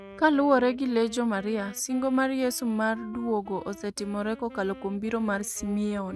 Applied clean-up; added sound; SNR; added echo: neural mask model RNNoise.